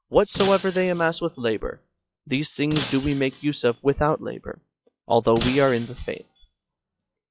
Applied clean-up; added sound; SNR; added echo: classical method log-MMSE.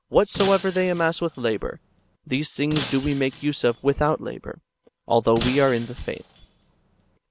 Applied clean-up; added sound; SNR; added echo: none; Shatter; 14 dB; none.